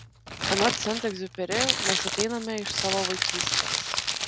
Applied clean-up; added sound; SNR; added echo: none; Crumpling, crinkling; -2 dB; none.